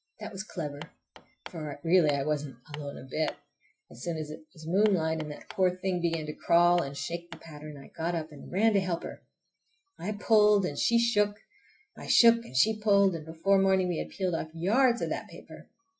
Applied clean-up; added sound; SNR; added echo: classical method log-MMSE.